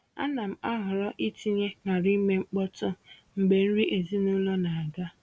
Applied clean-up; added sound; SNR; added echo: none; none; none; none.